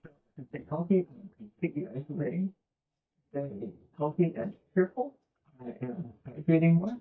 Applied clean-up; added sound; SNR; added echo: neural mask model DeepFilterNet 3.